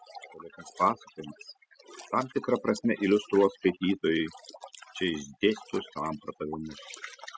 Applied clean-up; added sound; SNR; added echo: classical method spectral subtraction.